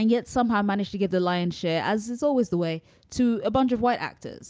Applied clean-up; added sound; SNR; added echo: none; none; none; none.